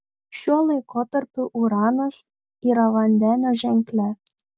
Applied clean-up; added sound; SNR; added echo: none; none; none; none.